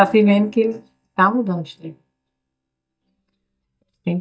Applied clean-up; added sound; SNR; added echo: neural mask model DeepFilterNet 3.